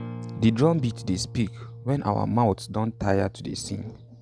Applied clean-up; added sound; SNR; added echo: none; Acoustic guitar; 14 dB; none.